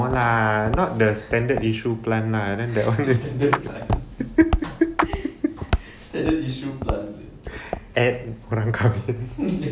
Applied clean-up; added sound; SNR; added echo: none; Walk, footsteps + Clapping; 8 dB; none.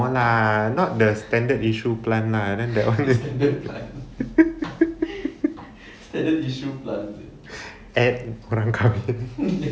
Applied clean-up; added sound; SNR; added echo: none; none; none; none.